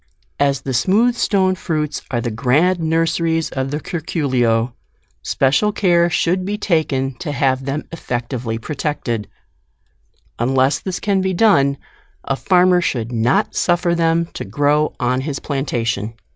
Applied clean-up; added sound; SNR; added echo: none; none; none; none.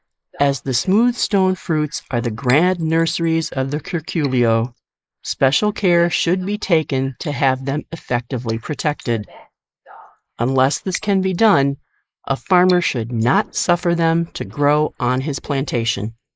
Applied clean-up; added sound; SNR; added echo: neural mask model Resemble Enhance denoiser.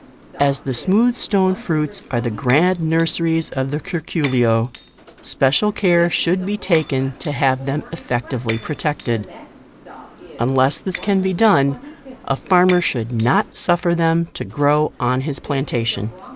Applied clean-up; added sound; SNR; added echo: none; Shatter + Subway, metro, underground; 17 dB; none.